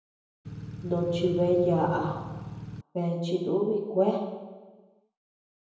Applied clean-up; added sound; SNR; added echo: none; Engine / Truck / Car; 10 dB; reverberation time 1.0 s.